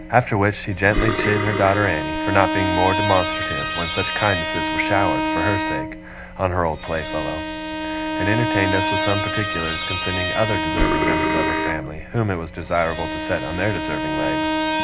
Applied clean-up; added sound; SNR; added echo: none; Bowed string instrument + Burping, eructation; 1 dB; none.